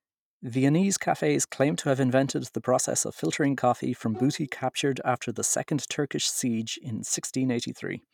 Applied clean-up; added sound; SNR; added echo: neural mask model RNNoise.